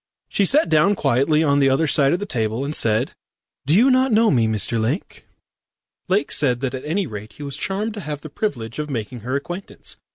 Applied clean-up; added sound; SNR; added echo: none; none; none; none.